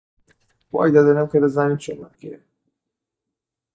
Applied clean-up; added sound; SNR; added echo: neural mask model DeepFilterNet 3.